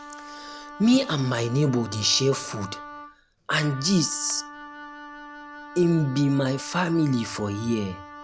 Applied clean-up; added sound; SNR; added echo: none; Wind instrument, woodwind instrument; 15 dB; none.